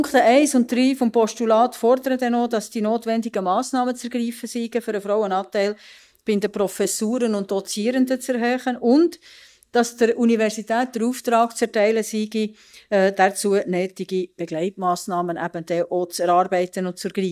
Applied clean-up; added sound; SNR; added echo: neural mask model DeepFilterNet 3.